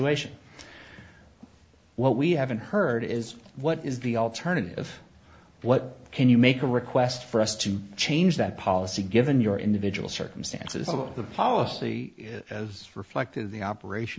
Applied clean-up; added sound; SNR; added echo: none; none; none; none.